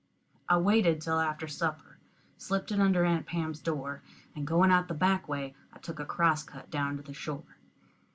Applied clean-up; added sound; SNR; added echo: none; none; none; none.